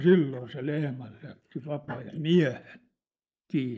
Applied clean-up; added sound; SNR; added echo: neural mask model Resemble Enhance denoiser.